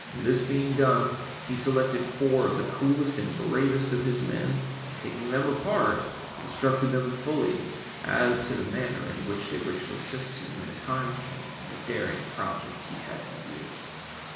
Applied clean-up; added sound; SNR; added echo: none; Vehicle; 10 dB; reverberation time 1.1 s.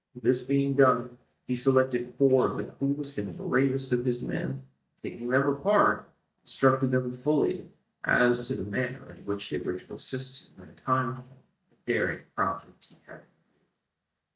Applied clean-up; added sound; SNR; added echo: neural mask model DeepFilterNet 3.